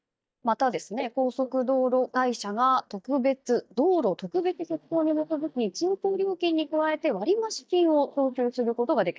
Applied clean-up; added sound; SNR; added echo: neural mask model DeepFilterNet 3.